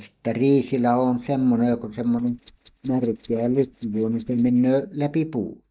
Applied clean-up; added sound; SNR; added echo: neural mask model DeepFilterNet 3.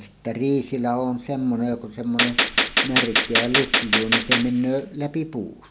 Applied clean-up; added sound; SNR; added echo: none; Gunshot, gunfire; -3 dB; none.